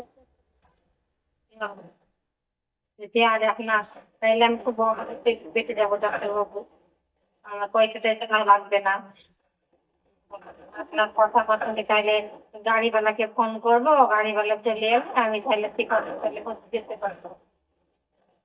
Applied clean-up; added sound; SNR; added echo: neural mask model DeepFilterNet 3.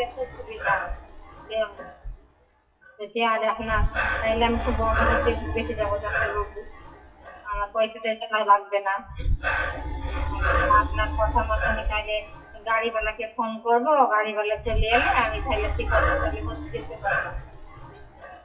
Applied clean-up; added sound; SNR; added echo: classical method WPE with log-MMSE.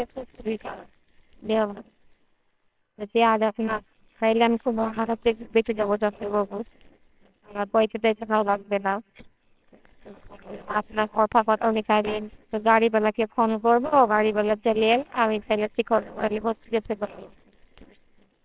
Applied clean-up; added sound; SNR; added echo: neural separator model SepFormer WHAMR!.